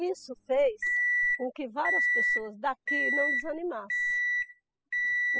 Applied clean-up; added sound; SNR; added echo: classical method spectral subtraction.